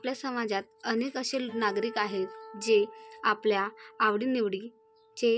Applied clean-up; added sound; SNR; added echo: none; Acoustic guitar; 19 dB; none.